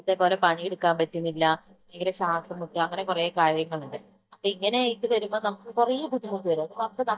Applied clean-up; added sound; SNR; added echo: neural mask model DeepFilterNet 3.